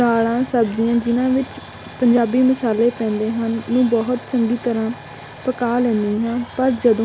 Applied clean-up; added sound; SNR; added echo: none; Domestic sounds, home sounds; 19 dB; none.